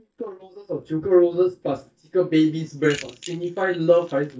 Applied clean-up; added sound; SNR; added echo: neural mask model DeepFilterNet 3.